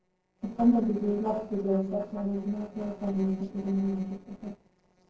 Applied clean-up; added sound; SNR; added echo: neural separator model SepFormer DNS4.